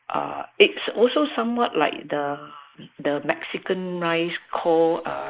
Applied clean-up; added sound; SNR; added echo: neural mask model Resemble Enhance denoiser.